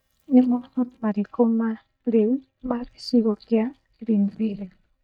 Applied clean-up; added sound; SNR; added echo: neural mask model DeepFilterNet 3.